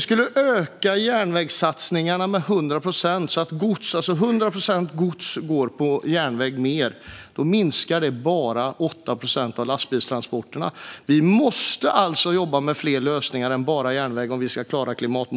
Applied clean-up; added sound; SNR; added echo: none; none; none; none.